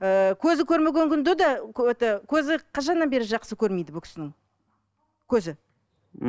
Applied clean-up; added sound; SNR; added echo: none; none; none; none.